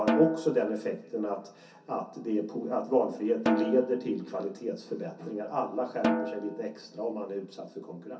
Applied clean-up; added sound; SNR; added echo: none; Snare drum; 4 dB; reverberation time 0.3 s.